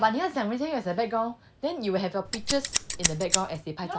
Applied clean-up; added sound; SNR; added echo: none; Scissors; 0 dB; none.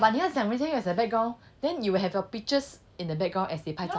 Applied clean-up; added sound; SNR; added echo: none; none; none; none.